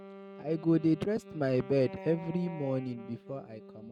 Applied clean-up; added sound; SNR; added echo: neural mask model RNNoise.